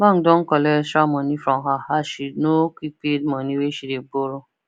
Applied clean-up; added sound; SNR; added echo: none; none; none; none.